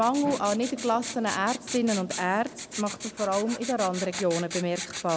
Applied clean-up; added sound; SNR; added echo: none; Writing; 10 dB; none.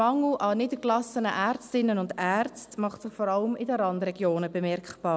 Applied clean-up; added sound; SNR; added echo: none; none; none; none.